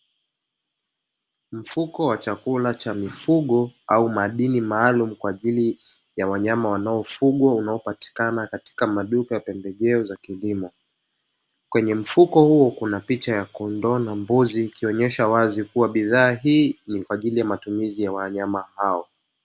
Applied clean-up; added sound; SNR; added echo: none; none; none; none.